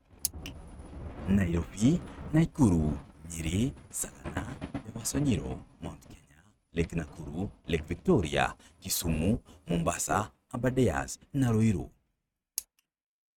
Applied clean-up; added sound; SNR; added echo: neural mask model RNNoise.